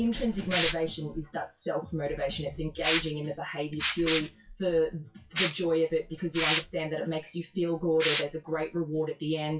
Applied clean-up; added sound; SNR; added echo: classical method WPE with log-MMSE.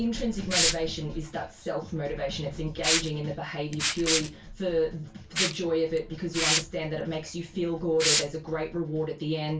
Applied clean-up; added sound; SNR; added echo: none; Liquid; 2 dB; reverberation time 0.2 s.